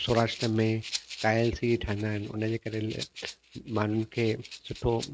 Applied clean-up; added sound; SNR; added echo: neural mask model RNNoise.